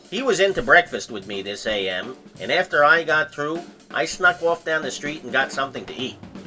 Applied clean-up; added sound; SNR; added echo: none; Drum / Drum kit; 20 dB; reverberation time 0.1 s.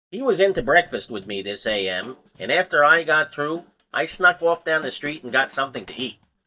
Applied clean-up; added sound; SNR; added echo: neural mask model DeepFilterNet 3.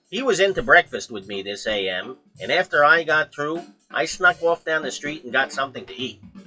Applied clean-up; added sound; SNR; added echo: classical method WPE with log-MMSE.